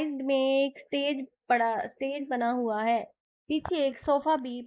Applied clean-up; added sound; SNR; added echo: neural mask model Resemble Enhance denoiser.